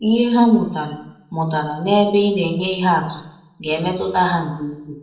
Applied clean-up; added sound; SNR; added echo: none; none; none; reverberation time 0.6 s.